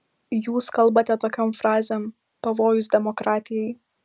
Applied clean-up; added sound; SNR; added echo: none; none; none; none.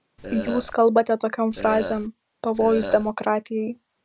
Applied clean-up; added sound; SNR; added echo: none; Burping, eructation; 9 dB; none.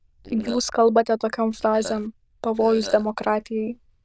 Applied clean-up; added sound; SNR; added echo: neural diffusion model UNIVERSE++.